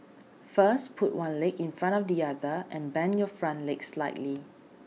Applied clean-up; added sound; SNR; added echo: none; none; none; none.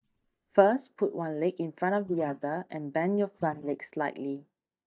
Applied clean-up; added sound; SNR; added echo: neural mask model DeepFilterNet 3.